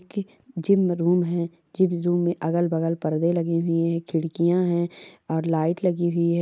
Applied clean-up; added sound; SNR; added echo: none; none; none; none.